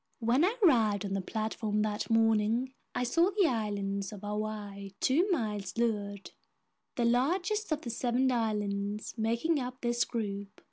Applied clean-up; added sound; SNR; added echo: none; none; none; none.